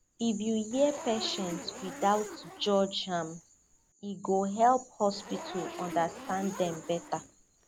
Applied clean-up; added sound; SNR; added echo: none; Zipper (clothing); 14 dB; none.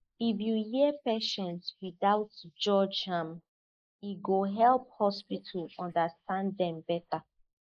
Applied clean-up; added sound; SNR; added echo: neural mask model Resemble Enhance denoiser.